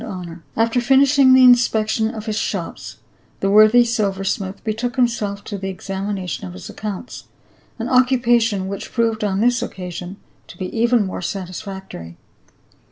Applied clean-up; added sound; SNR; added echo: none; none; none; none.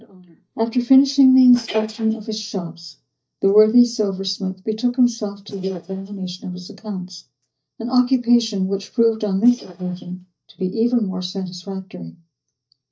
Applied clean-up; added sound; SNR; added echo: neural mask model DeepFilterNet 3.